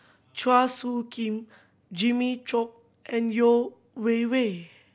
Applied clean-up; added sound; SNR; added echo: none; none; none; none.